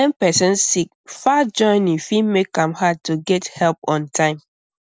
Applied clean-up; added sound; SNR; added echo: none; none; none; none.